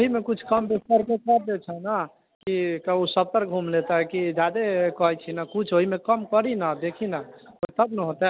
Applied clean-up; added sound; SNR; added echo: none; none; none; none.